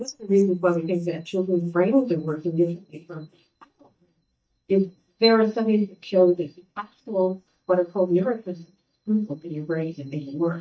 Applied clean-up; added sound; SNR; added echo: neural mask model DeepFilterNet 3.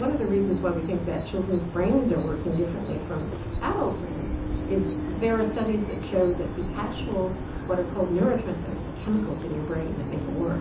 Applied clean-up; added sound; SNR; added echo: none; Bird vocalization, bird call, bird song; -1 dB; reverberation time 0.7 s.